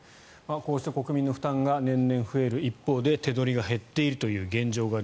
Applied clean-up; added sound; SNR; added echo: none; none; none; none.